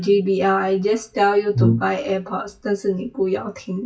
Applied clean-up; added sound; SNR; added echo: classical method WPE with log-MMSE.